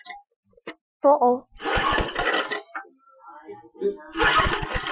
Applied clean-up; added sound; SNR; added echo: classical method Wiener filter.